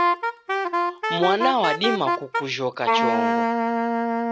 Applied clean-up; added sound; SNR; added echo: none; Wind instrument, woodwind instrument; -3 dB; none.